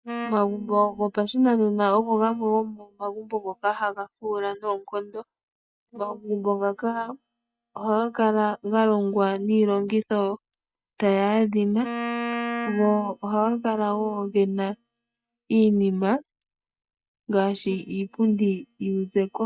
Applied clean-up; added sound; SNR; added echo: neural mask model DeepFilterNet 3.